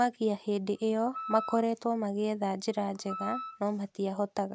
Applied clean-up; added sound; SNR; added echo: none; Wind instrument, woodwind instrument; 12 dB; none.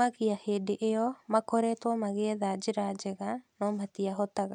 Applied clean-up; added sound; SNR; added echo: none; none; none; none.